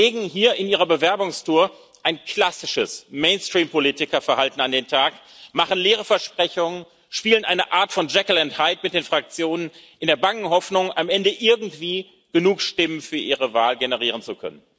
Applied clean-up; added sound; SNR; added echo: none; none; none; none.